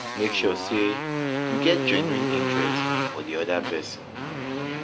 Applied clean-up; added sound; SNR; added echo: none; Motorcycle; 0 dB; none.